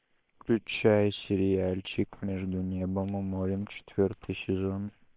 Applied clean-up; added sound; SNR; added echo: neural separator model SepFormer WHAM!.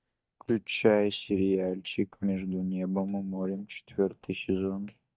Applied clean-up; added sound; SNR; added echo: neural mask model DeepFilterNet 3.